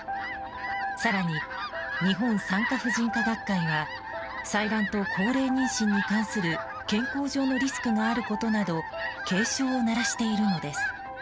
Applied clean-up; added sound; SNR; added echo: none; Fowl; 6 dB; none.